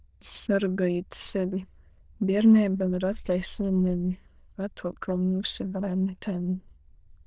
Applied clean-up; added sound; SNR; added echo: neural diffusion model UNIVERSE++.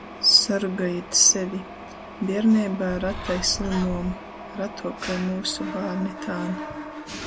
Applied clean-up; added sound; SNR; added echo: none; Mechanisms + Bird; 10 dB; none.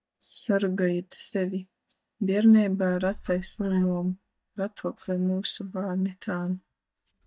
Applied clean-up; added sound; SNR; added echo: neural mask model DeepFilterNet 3.